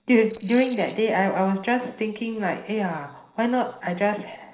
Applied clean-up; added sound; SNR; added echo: neural separator model SepFormer DNS4.